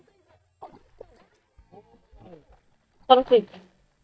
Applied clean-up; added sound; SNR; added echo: neural mask model DeepFilterNet 3.